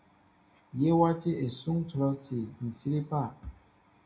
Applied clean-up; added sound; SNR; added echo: none; none; none; reverberation time 0.3 s.